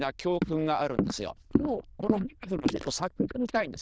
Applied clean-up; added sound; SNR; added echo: neural diffusion model UNIVERSE++.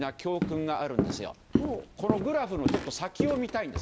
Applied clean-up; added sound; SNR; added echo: none; Walk, footsteps; 0 dB; none.